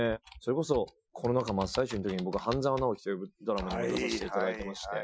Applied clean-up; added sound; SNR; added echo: classical method Wiener filter.